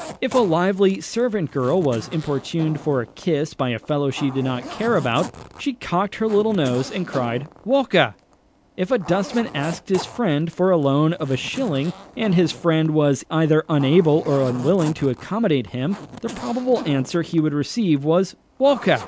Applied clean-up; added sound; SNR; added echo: none; Zipper (clothing); 17 dB; none.